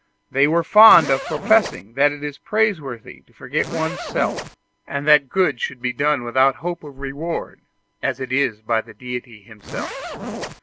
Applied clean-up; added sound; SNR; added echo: none; Zipper (clothing); 8 dB; none.